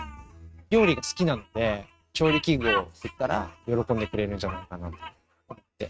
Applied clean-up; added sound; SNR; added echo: neural mask model RNNoise.